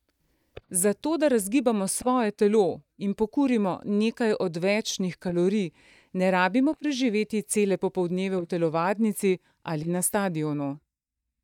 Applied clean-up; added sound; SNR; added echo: neural mask model DeepFilterNet 3.